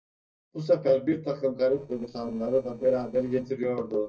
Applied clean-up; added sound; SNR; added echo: neural separator model SepFormer DNS4.